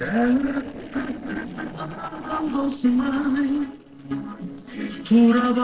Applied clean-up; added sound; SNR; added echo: neural separator model SepFormer DNS4.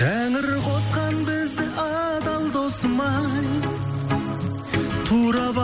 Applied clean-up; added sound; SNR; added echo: none; none; none; none.